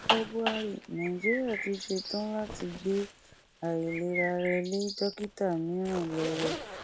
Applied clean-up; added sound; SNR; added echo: none; Bird + Zipper (clothing); 5 dB; none.